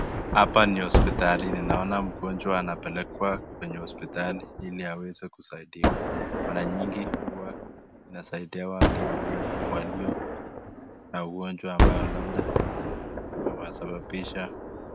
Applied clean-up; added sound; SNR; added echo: none; Gunshot, gunfire; -2 dB; none.